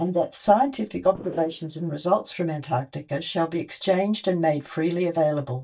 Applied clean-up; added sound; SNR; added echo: neural mask model DeepFilterNet 3.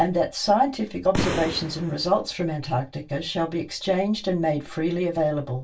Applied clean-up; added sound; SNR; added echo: none; Boom; 4 dB; reverberation time 0.2 s.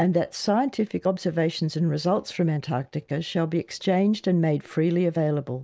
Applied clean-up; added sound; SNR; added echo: none; none; none; none.